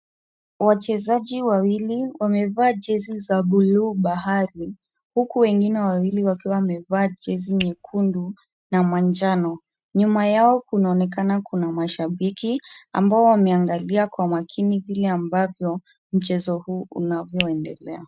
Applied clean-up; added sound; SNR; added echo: neural mask model RNNoise.